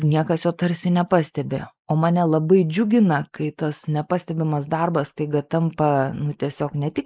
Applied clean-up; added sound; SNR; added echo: neural mask model Resemble Enhance denoiser.